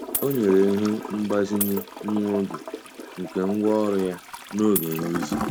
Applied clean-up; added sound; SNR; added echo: none; Coin (dropping) + Toilet flush / Gurgling; 8 dB; none.